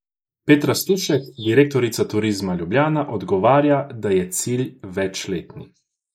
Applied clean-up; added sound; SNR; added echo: neural mask model Resemble Enhance denoiser.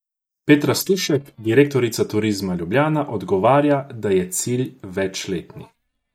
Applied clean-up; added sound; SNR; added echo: neural mask model DeepFilterNet 3.